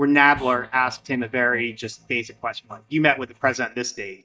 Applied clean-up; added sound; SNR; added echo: neural mask model DeepFilterNet 3.